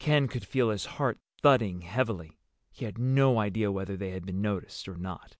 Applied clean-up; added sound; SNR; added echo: none; none; none; none.